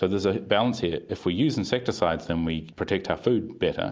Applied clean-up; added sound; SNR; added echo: none; none; none; none.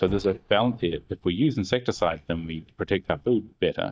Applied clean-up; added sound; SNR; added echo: neural mask model DeepFilterNet 3.